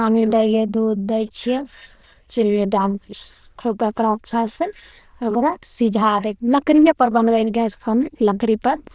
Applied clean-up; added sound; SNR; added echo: neural diffusion model UNIVERSE++.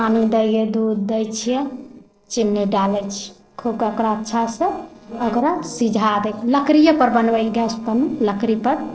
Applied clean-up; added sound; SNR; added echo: neural separator model SepFormer DNS4.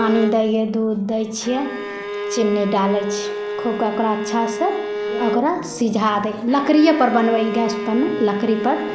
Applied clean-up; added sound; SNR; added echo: none; Bowed string instrument; 7 dB; none.